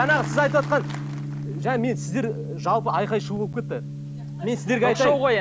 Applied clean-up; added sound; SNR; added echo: none; Gong; 7 dB; none.